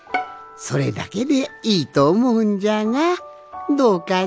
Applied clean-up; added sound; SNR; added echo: none; Bowed string instrument; 13 dB; none.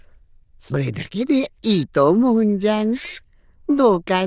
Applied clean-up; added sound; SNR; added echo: neural diffusion model UNIVERSE++.